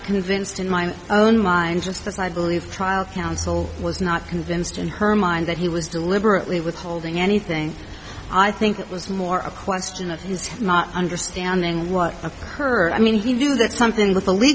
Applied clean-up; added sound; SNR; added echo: none; none; none; none.